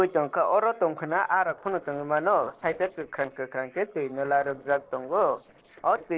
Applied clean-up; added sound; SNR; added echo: neural separator model SepFormer DNS4.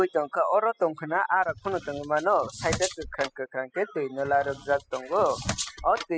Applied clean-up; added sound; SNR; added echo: classical method spectral subtraction.